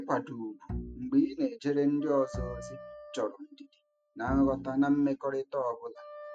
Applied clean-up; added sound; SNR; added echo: classical method spectral subtraction.